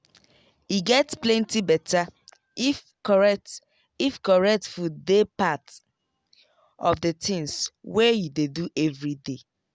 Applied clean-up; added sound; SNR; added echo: none; none; none; none.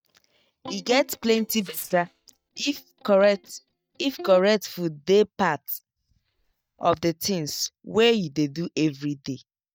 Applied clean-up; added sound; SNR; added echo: neural mask model DeepFilterNet 3.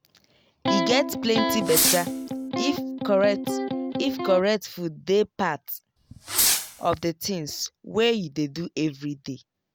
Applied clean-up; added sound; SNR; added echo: none; Fireworks + Electric guitar; 0 dB; none.